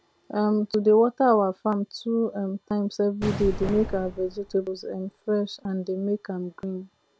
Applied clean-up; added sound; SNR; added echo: none; Explosion; 10 dB; none.